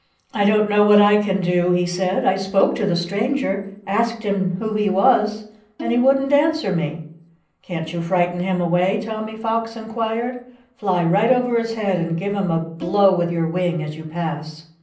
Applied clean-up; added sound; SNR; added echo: none; Bowed string instrument; 16 dB; reverberation time 0.6 s.